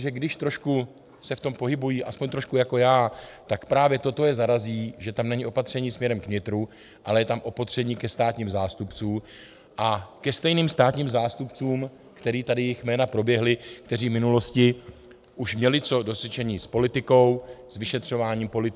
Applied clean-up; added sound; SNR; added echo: none; none; none; none.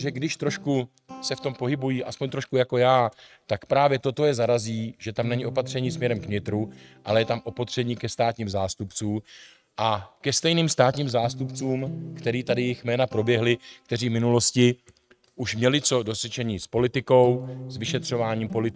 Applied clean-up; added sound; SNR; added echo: neural mask model RNNoise.